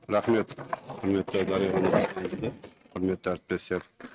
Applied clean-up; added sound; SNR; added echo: neural mask model RNNoise.